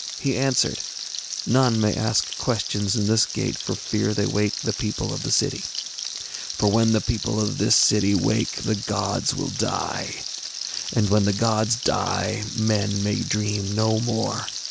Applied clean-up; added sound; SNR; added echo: none; Frying (food); 8 dB; none.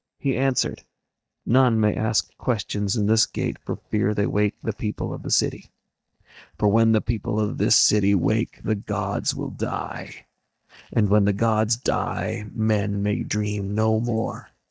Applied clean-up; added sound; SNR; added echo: neural mask model DeepFilterNet 3.